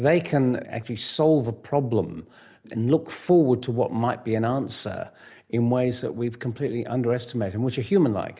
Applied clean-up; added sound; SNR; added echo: none; none; none; none.